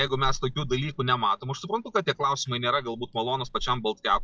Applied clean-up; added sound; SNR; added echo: classical method log-MMSE.